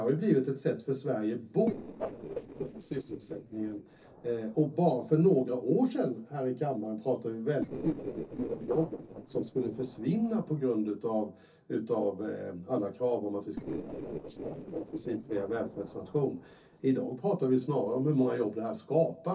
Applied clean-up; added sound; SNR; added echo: neural separator model SepFormer DNS4.